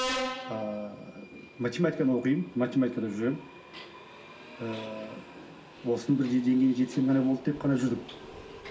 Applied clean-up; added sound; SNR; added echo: none; Subway, metro, underground; 12 dB; reverberation time 0.4 s.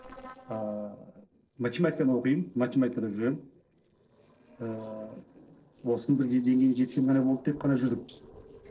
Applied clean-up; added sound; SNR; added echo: neural separator model SepFormer DNS4.